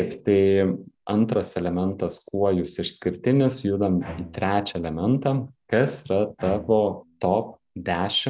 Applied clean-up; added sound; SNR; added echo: none; Bowed string instrument; 19 dB; none.